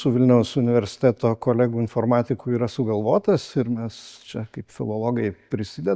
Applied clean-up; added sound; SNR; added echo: none; none; none; none.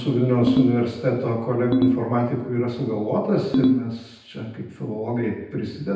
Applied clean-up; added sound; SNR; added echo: none; Ringtone; 0 dB; reverberation time 0.9 s.